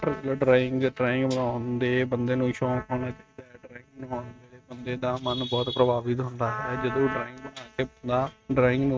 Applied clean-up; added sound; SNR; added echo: neural mask model RNNoise.